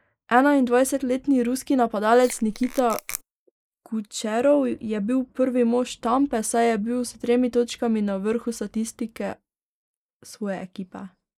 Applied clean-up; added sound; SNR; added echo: neural mask model Resemble Enhance denoiser.